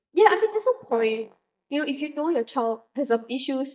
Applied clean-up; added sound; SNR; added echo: neural mask model DeepFilterNet 3.